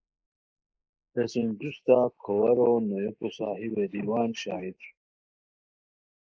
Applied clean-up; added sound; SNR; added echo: neural mask model Resemble Enhance denoiser.